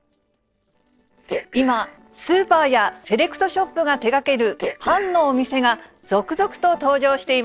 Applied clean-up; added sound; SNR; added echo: neural separator model SepFormer DNS4.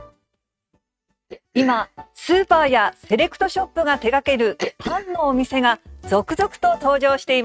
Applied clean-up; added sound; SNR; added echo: neural mask model RNNoise.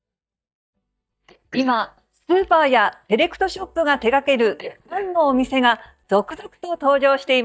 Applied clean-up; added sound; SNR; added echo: neural mask model DeepFilterNet 3.